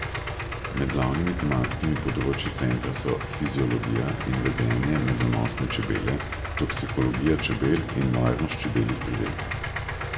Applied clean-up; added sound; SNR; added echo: none; Idling; 5 dB; reverberation time 1.2 s.